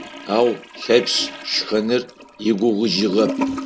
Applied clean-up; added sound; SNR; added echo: none; Toilet flush / Gurgling; 10 dB; none.